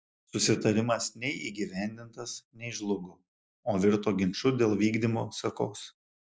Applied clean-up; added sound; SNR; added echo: none; none; none; none.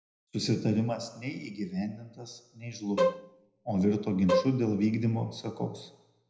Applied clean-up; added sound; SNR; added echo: none; Bowed string instrument; 1 dB; reverberation time 0.7 s.